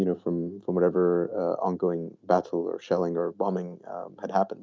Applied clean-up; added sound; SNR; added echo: none; none; none; none.